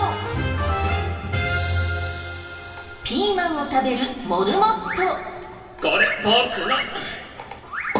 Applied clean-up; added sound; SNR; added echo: none; none; none; reverberation time 2.5 s.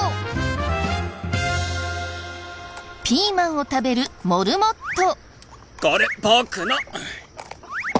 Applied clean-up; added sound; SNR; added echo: none; none; none; none.